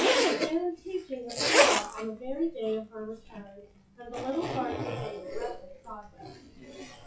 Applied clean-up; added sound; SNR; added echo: classical method WPE with log-MMSE.